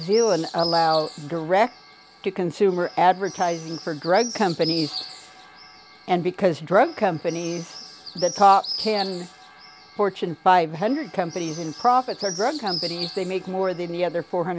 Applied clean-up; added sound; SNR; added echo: none; Bird; 13 dB; none.